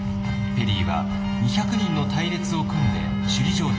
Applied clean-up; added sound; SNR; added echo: none; Wind instrument, woodwind instrument; 1 dB; reverberation time 2.5 s.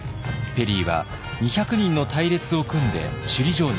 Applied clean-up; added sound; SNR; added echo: none; none; none; none.